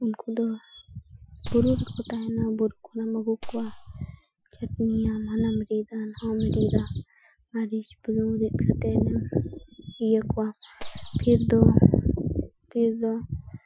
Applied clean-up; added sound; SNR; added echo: classical method Wiener filter.